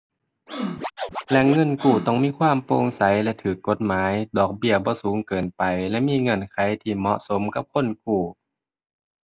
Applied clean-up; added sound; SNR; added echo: none; Scratching (performance technique); 9 dB; none.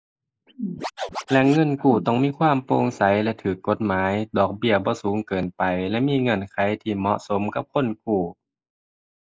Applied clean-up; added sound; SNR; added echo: neural mask model Resemble Enhance denoiser.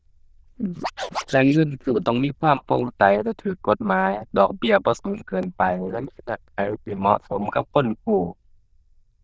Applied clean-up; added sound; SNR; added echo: neural diffusion model UNIVERSE++.